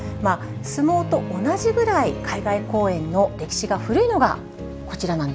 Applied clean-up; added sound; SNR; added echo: none; Bowed string instrument + Electric guitar; 11 dB; none.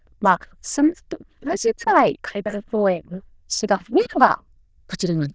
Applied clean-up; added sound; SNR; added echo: neural diffusion model UNIVERSE++.